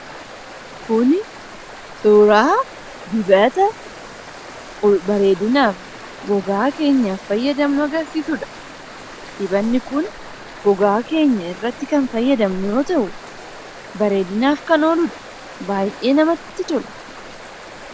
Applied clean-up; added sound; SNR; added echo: none; Stream + Bathtub (filling or washing); 16 dB; none.